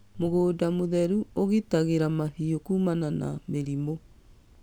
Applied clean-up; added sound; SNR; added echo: none; none; none; none.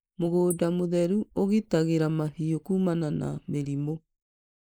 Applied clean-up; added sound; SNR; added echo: neural mask model Resemble Enhance denoiser.